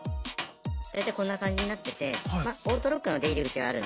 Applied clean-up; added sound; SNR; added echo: none; Tools; 11 dB; none.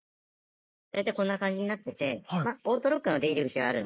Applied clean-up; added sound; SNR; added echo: neural mask model Resemble Enhance denoiser.